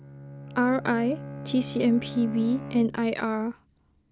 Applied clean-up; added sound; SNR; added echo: none; Bowed string instrument; 13 dB; none.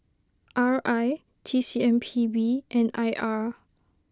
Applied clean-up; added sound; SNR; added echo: none; none; none; none.